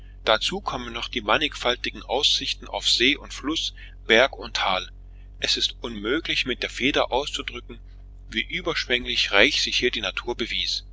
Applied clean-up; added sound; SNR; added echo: none; none; none; none.